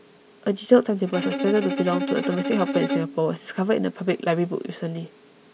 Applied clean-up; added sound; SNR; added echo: none; Bowed string instrument; 5 dB; none.